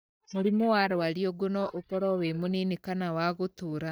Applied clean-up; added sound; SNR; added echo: neural mask model DeepFilterNet 3.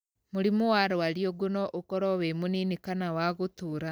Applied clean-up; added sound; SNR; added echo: none; none; none; none.